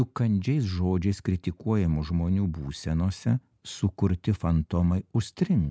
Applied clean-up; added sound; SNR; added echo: none; none; none; none.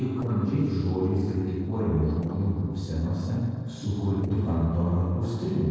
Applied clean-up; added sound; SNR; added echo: neural separator model SepFormer DNS4.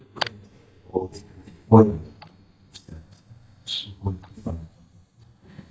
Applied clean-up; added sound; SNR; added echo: neural mask model DeepFilterNet 3.